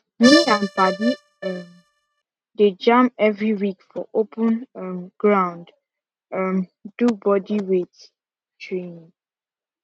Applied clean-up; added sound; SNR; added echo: neural mask model RNNoise.